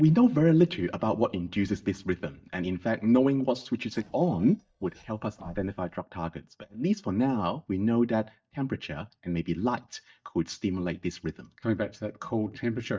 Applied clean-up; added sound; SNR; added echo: neural mask model DeepFilterNet 3.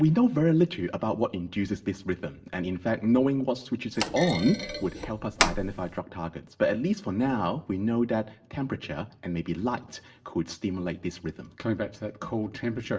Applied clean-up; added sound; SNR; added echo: none; Thump, thud; 3 dB; reverberation time 0.4 s.